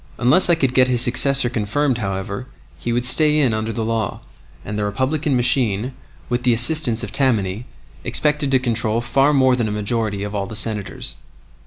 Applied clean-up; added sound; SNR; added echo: none; none; none; none.